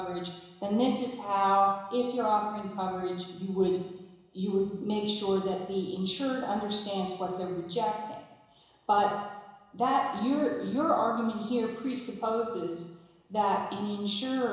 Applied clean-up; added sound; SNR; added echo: none; none; none; reverberation time 1.0 s.